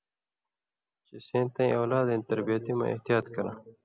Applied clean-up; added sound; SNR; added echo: none; none; none; none.